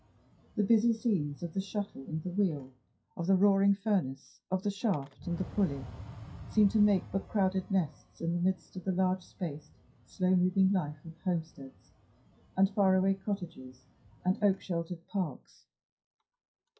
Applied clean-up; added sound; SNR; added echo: classical method WPE with log-MMSE.